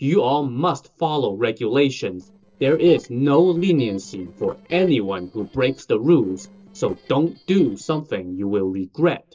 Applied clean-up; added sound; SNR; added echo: neural separator model SepFormer DNS4.